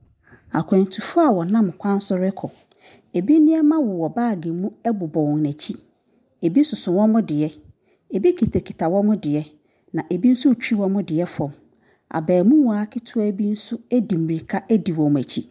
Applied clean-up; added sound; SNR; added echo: none; none; none; none.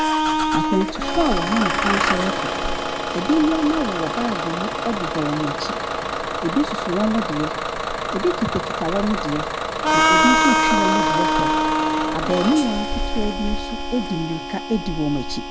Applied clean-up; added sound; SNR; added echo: none; Engine starting / Bus + Harmonica; -2 dB; none.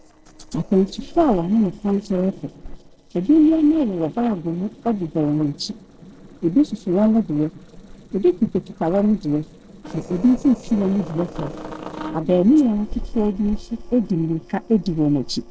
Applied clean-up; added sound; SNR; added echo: neural separator model SepFormer DNS4.